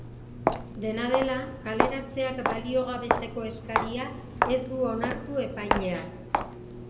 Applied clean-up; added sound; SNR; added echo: none; Walk, footsteps; 0 dB; reverberation time 0.8 s.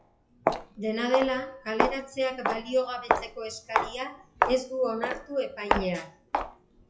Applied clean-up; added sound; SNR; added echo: classical method WPE with log-MMSE.